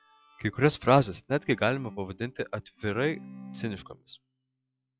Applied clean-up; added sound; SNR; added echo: classical method log-MMSE.